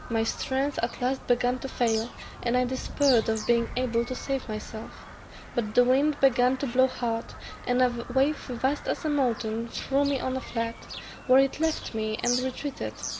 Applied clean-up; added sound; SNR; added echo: none; Bird vocalization, bird call, bird song; 13 dB; none.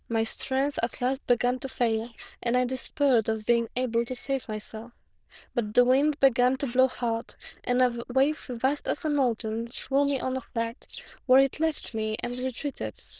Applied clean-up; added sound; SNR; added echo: neural diffusion model UNIVERSE++.